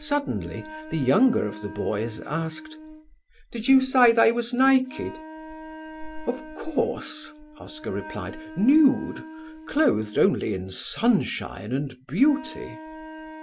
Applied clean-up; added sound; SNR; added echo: none; Wind instrument, woodwind instrument; 16 dB; none.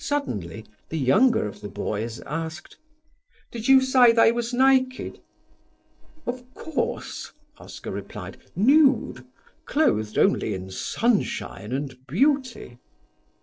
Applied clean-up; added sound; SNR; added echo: neural separator model SepFormer DNS4.